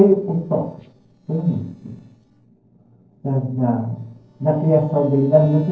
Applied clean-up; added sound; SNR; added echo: neural separator model SepFormer DNS4.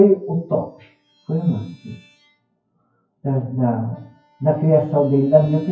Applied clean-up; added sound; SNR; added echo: classical method WPE with log-MMSE.